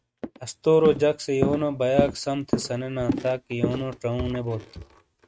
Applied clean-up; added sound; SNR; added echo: neural mask model RNNoise.